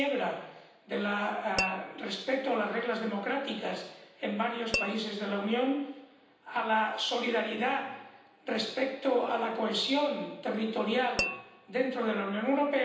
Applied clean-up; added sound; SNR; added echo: none; Tap / Glass; 7 dB; reverberation time 0.9 s.